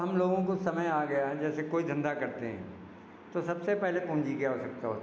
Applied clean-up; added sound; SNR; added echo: none; none; none; none.